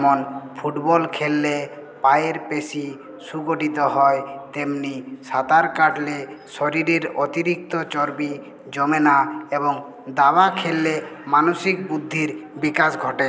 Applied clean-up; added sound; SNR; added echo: none; none; none; none.